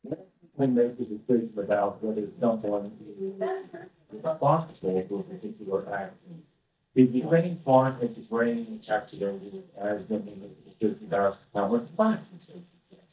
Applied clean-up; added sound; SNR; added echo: neural mask model DeepFilterNet 3.